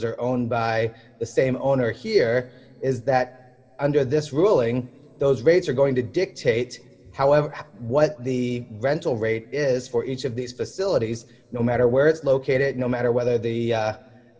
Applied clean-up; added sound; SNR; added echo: none; none; none; reverberation time 2.3 s.